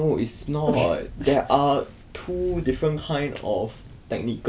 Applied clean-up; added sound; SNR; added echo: none; none; none; none.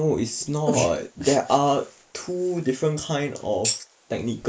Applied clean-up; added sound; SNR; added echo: neural mask model Resemble Enhance denoiser.